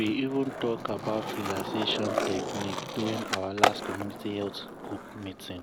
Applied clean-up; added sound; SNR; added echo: none; Skateboard; 1 dB; none.